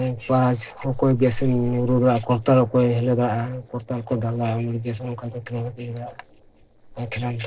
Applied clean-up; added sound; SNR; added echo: neural separator model SepFormer DNS4.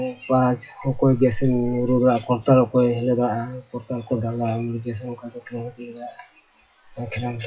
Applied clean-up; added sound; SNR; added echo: classical method WPE with log-MMSE.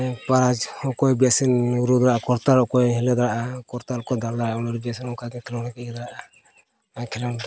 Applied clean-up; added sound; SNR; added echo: none; none; none; none.